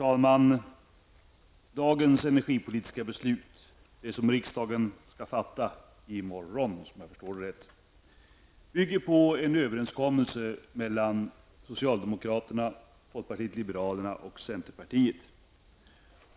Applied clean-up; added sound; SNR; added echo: none; none; none; none.